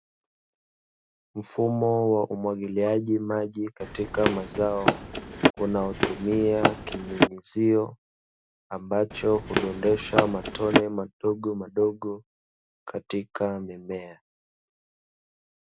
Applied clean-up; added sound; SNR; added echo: none; Run; -1 dB; none.